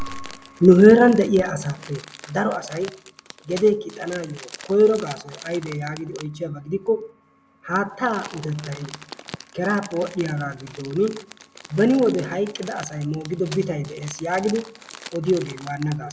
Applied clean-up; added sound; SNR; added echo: none; Crumpling, crinkling; 20 dB; none.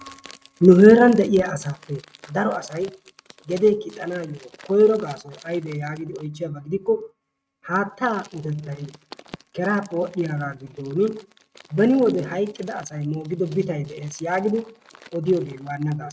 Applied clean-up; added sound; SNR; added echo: neural mask model RNNoise.